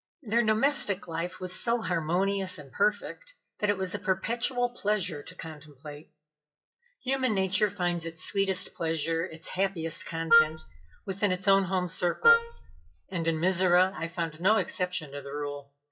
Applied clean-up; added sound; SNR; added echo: classical method WPE with log-MMSE.